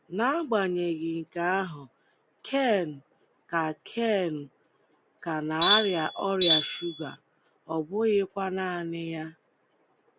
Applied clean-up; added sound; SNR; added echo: none; Tools; -4 dB; none.